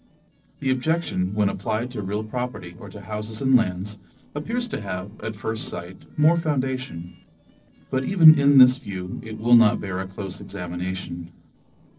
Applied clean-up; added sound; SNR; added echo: neural separator model SepFormer DNS4.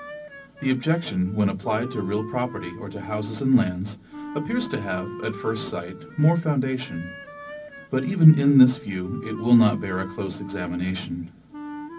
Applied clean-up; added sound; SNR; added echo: none; Wind instrument, woodwind instrument; 16 dB; reverberation time 0.4 s.